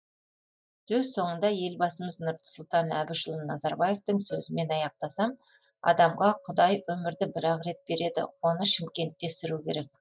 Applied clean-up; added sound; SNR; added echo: neural mask model DeepFilterNet 3.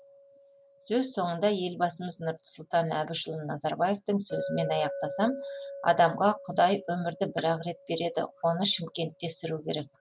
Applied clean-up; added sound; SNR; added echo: none; Chink, clink; 13 dB; none.